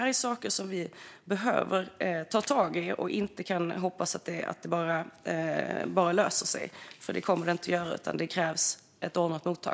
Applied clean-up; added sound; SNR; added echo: none; none; none; none.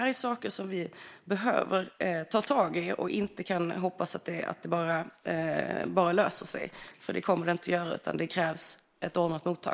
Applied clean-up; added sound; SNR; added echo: neural mask model Resemble Enhance denoiser.